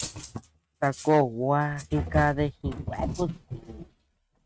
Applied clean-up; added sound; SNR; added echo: neural mask model RNNoise.